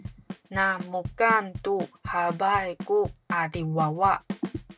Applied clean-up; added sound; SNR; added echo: none; Bass drum / Snare drum / Drum kit; 12 dB; none.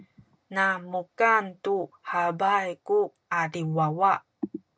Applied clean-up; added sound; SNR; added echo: none; none; none; none.